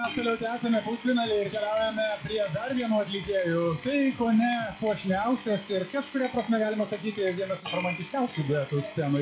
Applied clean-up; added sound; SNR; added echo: classical method log-MMSE.